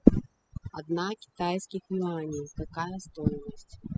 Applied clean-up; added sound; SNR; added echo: classical method spectral subtraction.